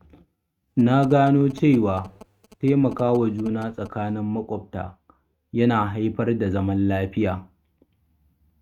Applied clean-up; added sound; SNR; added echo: neural mask model RNNoise.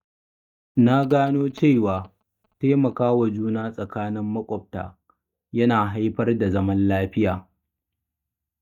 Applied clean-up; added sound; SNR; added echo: neural mask model DeepFilterNet 3.